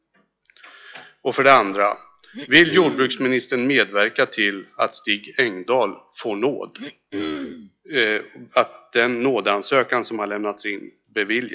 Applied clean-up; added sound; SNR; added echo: classical method log-MMSE.